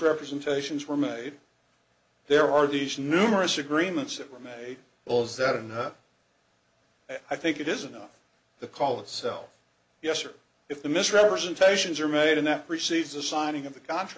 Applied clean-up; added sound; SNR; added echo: none; Brass instrument; 18 dB; none.